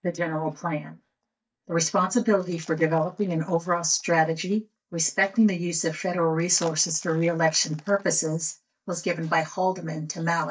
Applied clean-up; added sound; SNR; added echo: neural mask model DeepFilterNet 3.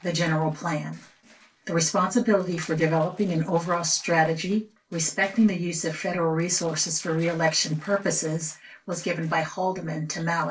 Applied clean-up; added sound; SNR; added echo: neural separator model SepFormer DNS4.